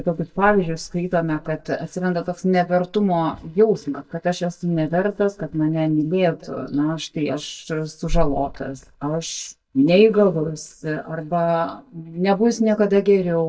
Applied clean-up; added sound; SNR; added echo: neural mask model DeepFilterNet 3.